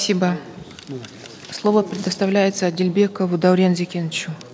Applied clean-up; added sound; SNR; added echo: none; none; none; none.